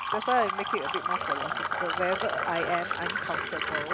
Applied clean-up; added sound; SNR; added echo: none; Fill (with liquid); -1 dB; none.